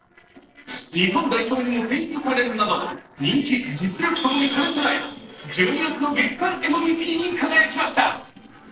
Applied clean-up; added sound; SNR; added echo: neural separator model SepFormer DNS4.